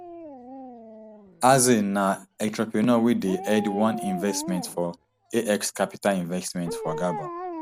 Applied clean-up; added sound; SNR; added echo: none; Dog; 12 dB; none.